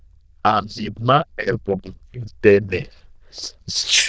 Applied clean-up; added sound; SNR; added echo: neural diffusion model UNIVERSE++.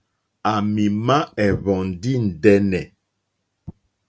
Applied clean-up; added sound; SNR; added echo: none; none; none; none.